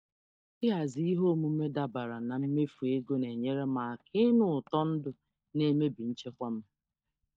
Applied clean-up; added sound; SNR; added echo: neural mask model DeepFilterNet 3.